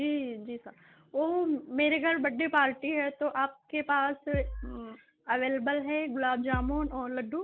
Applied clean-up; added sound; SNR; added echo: none; Bass drum; 5 dB; none.